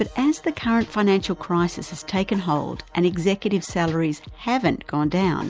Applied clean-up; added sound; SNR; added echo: none; none; none; none.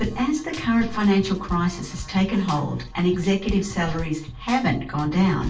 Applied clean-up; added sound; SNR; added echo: none; Drum / Drum kit; 16 dB; reverberation time 0.3 s.